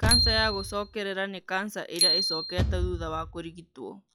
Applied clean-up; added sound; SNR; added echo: classical method log-MMSE.